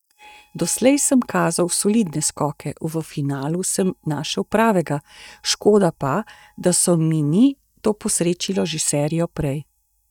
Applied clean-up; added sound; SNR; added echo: neural mask model DeepFilterNet 3.